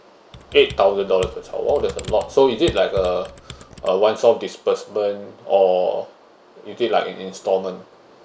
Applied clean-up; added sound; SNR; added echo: none; Computer keyboard; 16 dB; none.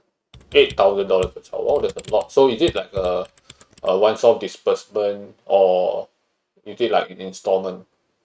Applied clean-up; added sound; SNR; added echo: neural mask model RNNoise.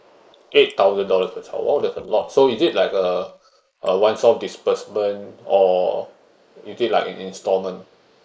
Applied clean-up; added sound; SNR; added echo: neural mask model Resemble Enhance denoiser.